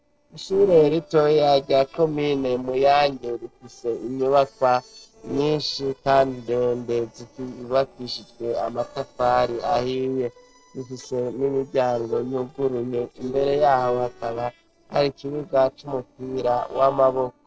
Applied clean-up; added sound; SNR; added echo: neural separator model SepFormer DNS4.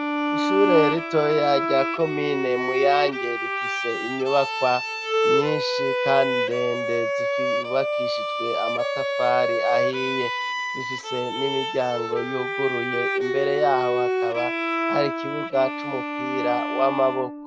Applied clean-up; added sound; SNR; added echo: none; Bowed string instrument; 0 dB; none.